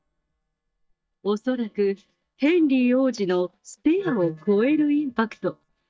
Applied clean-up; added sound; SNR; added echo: neural mask model DeepFilterNet 3.